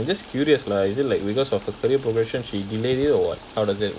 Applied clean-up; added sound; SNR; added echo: none; Stream; 20 dB; none.